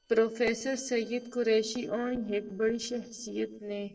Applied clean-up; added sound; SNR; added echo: neural separator model SepFormer DNS4.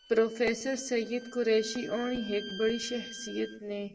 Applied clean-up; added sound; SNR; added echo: none; Bowed string instrument; 16 dB; reverberation time 1.1 s.